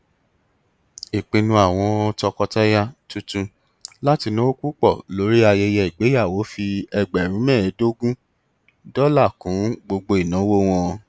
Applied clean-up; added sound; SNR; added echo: none; none; none; none.